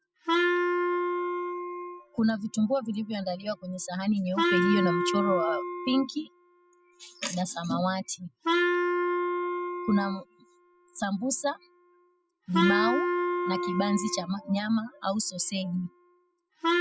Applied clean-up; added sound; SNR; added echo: classical method spectral subtraction.